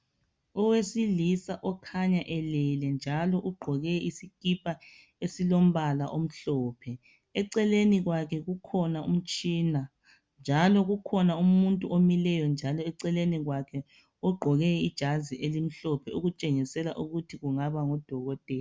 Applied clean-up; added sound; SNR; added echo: none; none; none; none.